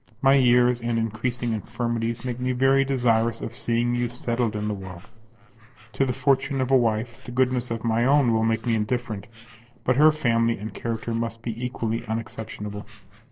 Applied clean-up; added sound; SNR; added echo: neural separator model SepFormer DNS4.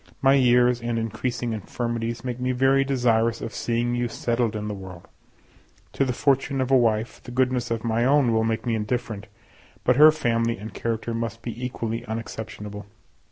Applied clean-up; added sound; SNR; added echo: none; none; none; none.